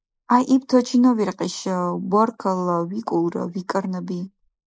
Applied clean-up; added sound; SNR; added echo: neural mask model Resemble Enhance denoiser.